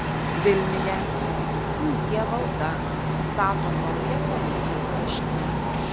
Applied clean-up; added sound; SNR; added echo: none; Cricket; -5 dB; none.